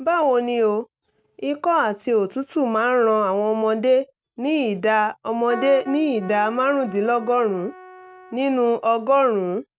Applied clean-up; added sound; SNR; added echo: neural mask model RNNoise.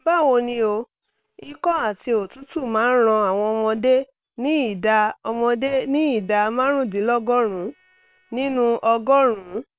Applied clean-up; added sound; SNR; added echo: neural separator model SepFormer WHAM!.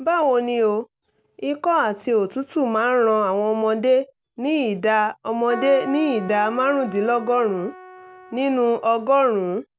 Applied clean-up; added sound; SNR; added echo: none; Keyboard (musical); 15 dB; none.